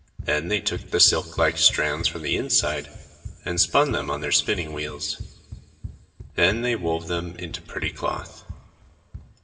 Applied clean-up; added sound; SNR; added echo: none; Run; 14 dB; reverberation time 1.7 s.